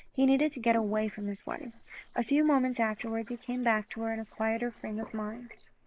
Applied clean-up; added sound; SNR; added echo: neural mask model Resemble Enhance denoiser.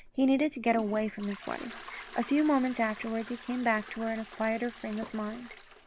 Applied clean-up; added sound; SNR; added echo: none; Toilet flush; 16 dB; none.